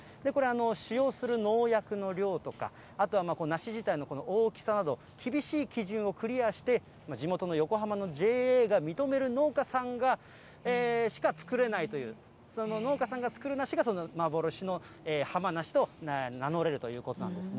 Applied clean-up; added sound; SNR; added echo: none; none; none; none.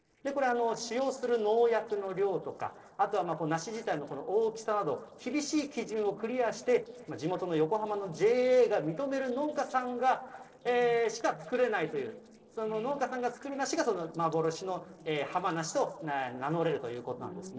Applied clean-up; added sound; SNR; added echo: neural separator model SepFormer DNS4.